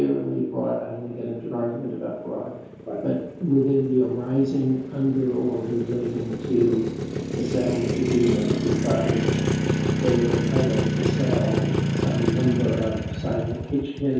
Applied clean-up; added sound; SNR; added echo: none; Motorcycle; 1 dB; reverberation time 0.8 s.